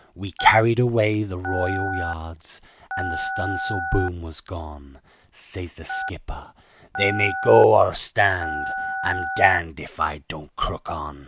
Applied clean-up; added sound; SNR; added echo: none; Telephone; 7 dB; none.